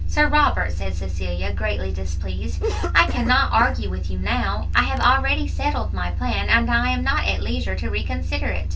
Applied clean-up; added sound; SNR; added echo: none; Cough; 15 dB; reverberation time 0.1 s.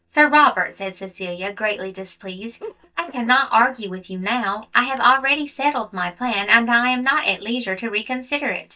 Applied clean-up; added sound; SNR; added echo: neural mask model DeepFilterNet 3.